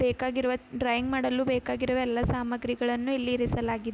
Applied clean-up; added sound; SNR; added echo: none; none; none; none.